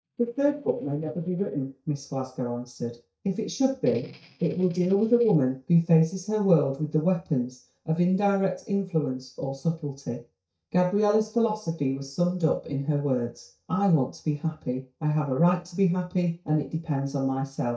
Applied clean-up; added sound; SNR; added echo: neural mask model DeepFilterNet 3.